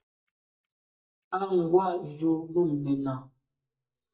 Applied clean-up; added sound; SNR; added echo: neural mask model DeepFilterNet 3.